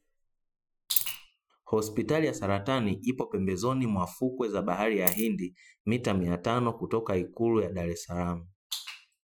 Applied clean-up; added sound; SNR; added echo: classical method Wiener filter.